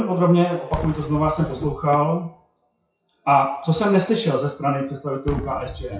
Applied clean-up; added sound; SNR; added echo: classical method WPE with log-MMSE.